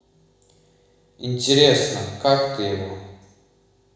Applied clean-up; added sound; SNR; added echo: none; none; none; reverberation time 1.0 s.